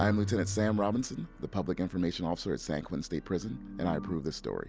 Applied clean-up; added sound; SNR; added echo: none; none; none; none.